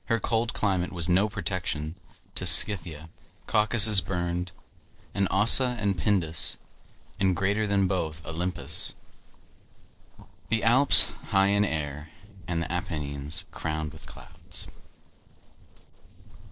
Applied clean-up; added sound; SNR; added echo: neural separator model SepFormer DNS4.